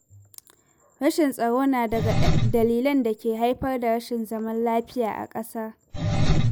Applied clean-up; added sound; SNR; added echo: none; Engine; 1 dB; none.